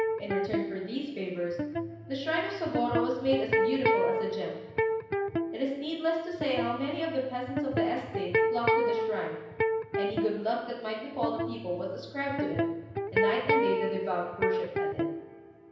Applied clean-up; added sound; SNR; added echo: none; Electric guitar; -2 dB; reverberation time 0.9 s.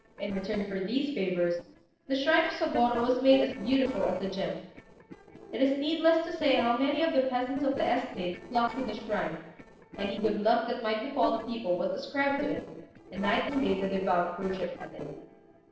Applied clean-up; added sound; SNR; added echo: neural separator model SepFormer DNS4.